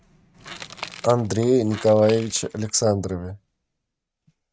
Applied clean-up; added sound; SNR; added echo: neural mask model RNNoise.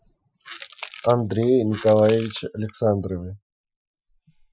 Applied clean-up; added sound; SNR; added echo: classical method Wiener filter.